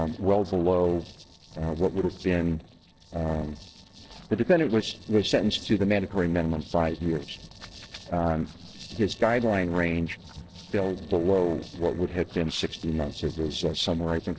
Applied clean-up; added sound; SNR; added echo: neural separator model SepFormer DNS4.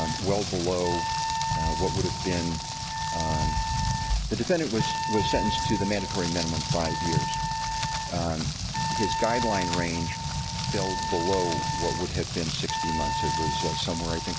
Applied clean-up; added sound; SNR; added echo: none; Wind instrument, woodwind instrument + Rain; -1 dB; none.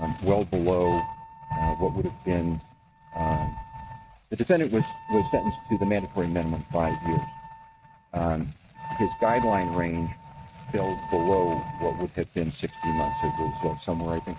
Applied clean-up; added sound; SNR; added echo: neural mask model RNNoise.